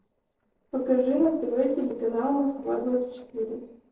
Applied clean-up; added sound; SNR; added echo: neural separator model SepFormer DNS4.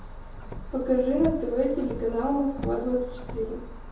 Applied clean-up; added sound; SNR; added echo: none; Car; 9 dB; reverberation time 0.7 s.